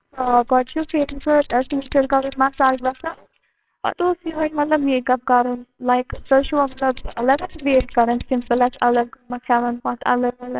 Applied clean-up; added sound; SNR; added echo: neural separator model SepFormer WHAMR!.